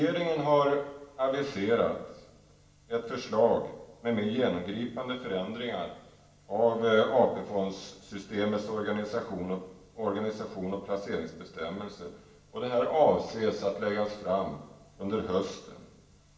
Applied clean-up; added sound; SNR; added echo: none; none; none; reverberation time 0.8 s.